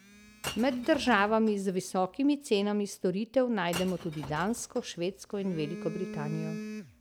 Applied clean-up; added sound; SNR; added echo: none; Telephone + Shatter / Crushing; 13 dB; none.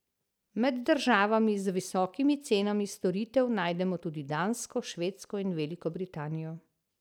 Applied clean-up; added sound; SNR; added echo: none; none; none; none.